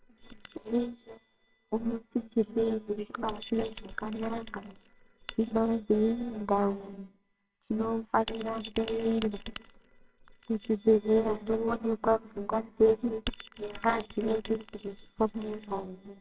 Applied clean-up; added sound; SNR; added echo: neural separator model SepFormer WHAMR!.